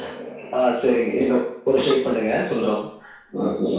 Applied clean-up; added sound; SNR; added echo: none; Bowed string instrument; 12 dB; reverberation time 0.6 s.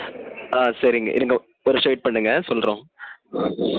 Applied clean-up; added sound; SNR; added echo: none; none; none; none.